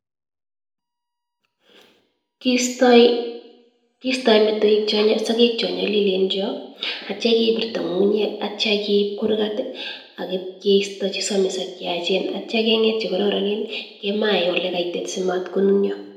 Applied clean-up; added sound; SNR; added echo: none; none; none; reverberation time 0.8 s.